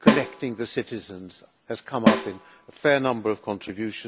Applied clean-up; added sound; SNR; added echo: none; Snare drum; -1 dB; none.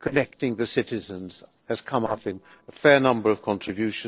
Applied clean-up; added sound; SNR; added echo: neural separator model SepFormer DNS4.